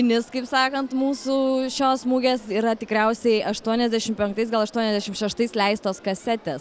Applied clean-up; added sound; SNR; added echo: none; none; none; none.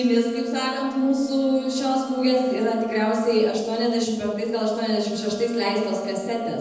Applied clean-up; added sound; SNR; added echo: neural separator model SepFormer DNS4.